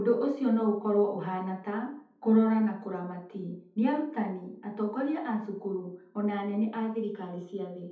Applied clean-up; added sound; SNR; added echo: none; none; none; reverberation time 0.6 s.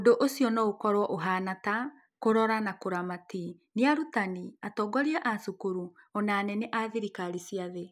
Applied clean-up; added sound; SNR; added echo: none; none; none; none.